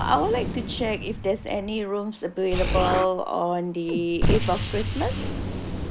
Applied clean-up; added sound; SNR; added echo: none; Explosion; 2 dB; none.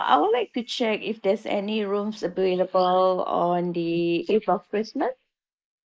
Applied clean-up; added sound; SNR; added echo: neural mask model Resemble Enhance denoiser.